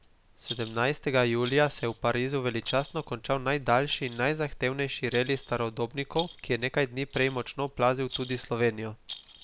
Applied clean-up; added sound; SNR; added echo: none; Rattle; 16 dB; none.